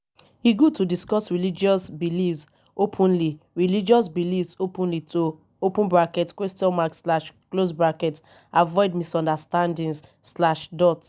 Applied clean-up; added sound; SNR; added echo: none; none; none; none.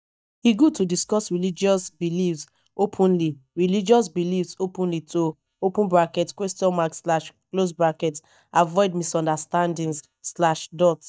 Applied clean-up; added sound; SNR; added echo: neural mask model DeepFilterNet 3.